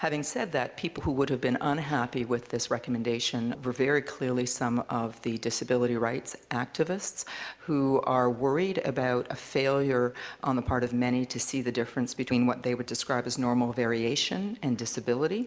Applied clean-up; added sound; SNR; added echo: none; none; none; none.